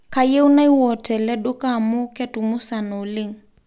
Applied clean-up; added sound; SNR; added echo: none; none; none; none.